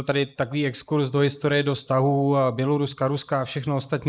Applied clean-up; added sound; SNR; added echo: neural mask model Resemble Enhance denoiser.